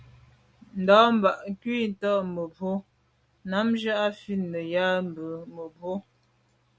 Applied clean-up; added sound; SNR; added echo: none; none; none; none.